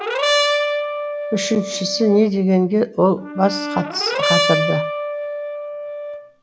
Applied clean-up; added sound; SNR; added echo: none; Brass instrument; 2 dB; none.